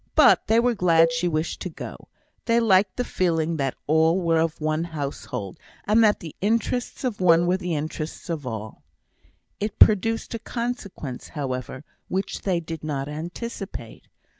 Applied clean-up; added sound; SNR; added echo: none; Cowbell; 5 dB; none.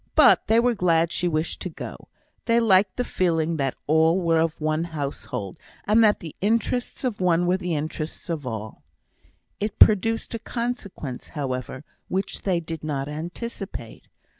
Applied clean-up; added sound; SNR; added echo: none; none; none; none.